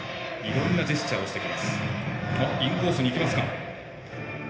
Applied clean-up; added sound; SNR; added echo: none; none; none; reverberation time 0.8 s.